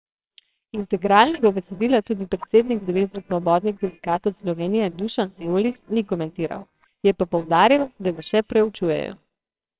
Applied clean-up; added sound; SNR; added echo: neural separator model SepFormer WHAMR!.